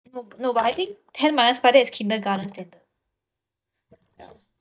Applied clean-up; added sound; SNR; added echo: neural mask model DeepFilterNet 3.